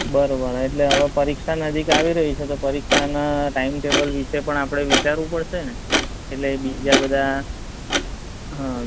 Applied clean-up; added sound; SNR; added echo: none; Clock; 3 dB; none.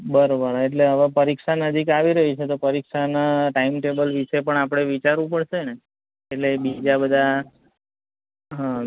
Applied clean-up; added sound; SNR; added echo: none; none; none; none.